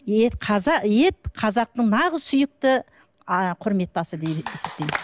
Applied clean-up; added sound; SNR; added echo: none; none; none; none.